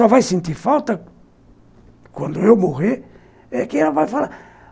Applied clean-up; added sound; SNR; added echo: none; none; none; none.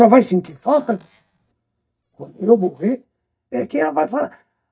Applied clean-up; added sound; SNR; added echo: neural mask model DeepFilterNet 3.